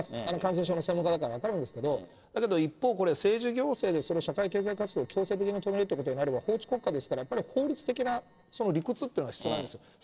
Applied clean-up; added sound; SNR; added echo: neural separator model SepFormer DNS4.